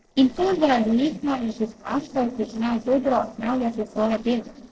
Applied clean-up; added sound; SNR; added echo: neural separator model SepFormer DNS4.